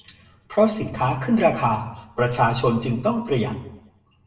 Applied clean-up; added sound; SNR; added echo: none; none; none; reverberation time 0.7 s.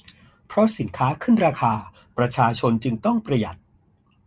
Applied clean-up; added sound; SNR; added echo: none; none; none; none.